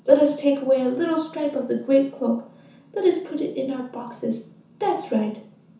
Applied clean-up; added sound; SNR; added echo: none; none; none; reverberation time 0.9 s.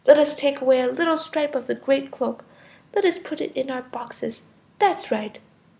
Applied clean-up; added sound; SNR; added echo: none; none; none; none.